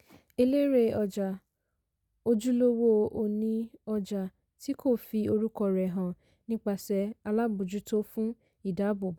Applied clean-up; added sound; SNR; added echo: none; none; none; none.